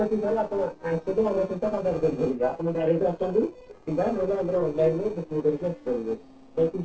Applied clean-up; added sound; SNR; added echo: neural separator model SepFormer DNS4.